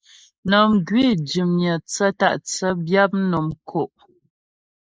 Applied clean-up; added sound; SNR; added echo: neural mask model Resemble Enhance denoiser.